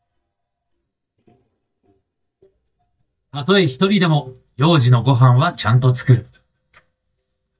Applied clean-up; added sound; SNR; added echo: neural mask model DeepFilterNet 3.